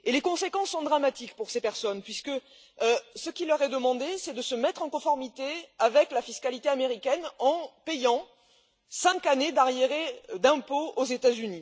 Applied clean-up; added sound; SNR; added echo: none; none; none; none.